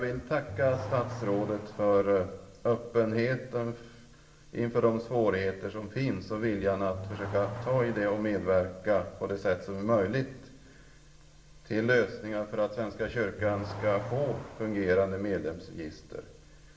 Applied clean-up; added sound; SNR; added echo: none; Accelerating, revving, vroom / Car; 15 dB; reverberation time 0.9 s.